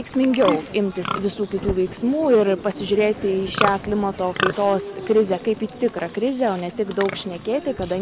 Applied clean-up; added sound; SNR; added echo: none; Livestock, farm animals, working animals; 9 dB; none.